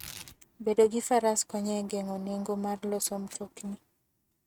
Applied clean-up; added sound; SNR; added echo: neural mask model RNNoise.